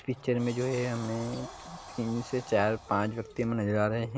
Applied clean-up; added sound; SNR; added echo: none; Sliding door; 17 dB; none.